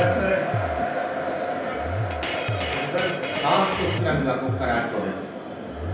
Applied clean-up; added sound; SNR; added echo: none; Drum kit; 5 dB; reverberation time 0.9 s.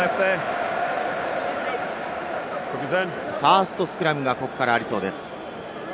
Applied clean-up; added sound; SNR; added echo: none; none; none; none.